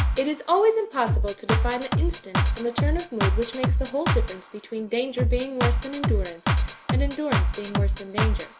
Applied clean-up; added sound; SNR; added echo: none; Drum kit; -3 dB; none.